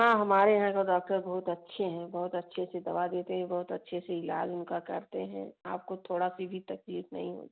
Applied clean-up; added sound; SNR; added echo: none; none; none; none.